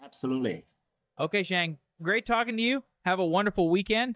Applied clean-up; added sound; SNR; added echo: neural mask model DeepFilterNet 3.